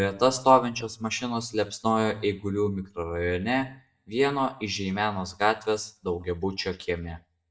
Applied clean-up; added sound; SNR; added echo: neural mask model DeepFilterNet 3.